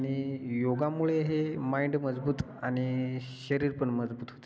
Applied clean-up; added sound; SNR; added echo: none; none; none; none.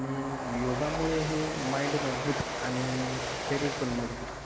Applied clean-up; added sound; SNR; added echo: none; Train; 2 dB; none.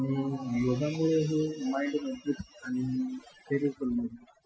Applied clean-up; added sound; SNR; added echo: classical method Wiener filter.